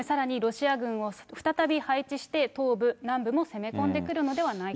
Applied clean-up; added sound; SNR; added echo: none; none; none; none.